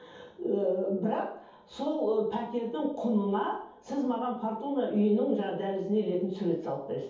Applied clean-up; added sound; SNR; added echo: none; none; none; reverberation time 0.7 s.